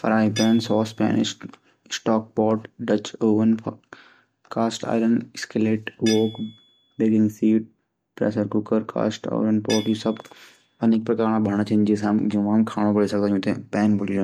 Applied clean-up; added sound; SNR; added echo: none; Tools; 19 dB; none.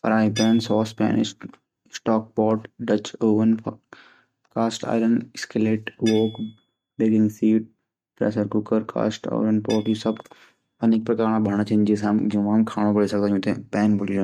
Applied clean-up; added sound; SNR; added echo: neural mask model RNNoise.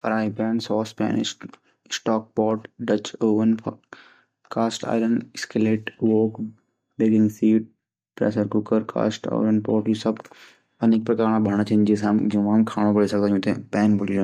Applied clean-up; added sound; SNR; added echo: neural mask model DeepFilterNet 3.